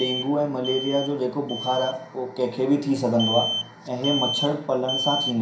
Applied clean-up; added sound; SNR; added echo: none; Alarm; 6 dB; reverberation time 0.5 s.